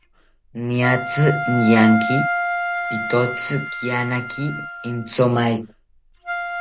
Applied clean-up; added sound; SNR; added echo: none; Wind instrument, woodwind instrument; 6 dB; none.